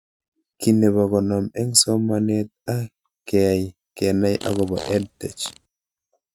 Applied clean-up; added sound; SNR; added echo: neural mask model RNNoise.